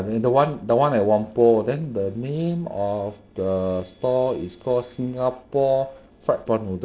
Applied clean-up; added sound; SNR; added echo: neural separator model SepFormer DNS4.